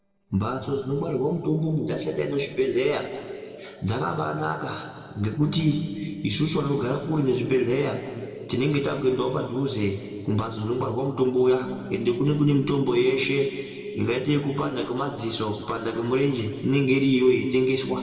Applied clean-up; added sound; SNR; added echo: neural separator model SepFormer DNS4.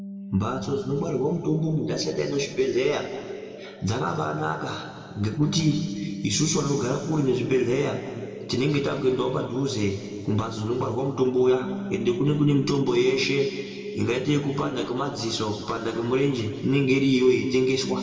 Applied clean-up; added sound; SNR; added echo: none; Bass guitar; 15 dB; reverberation time 2.3 s.